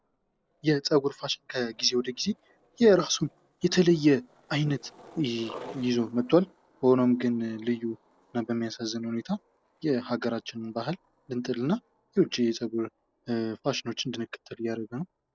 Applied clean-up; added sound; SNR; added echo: neural separator model SepFormer DNS4.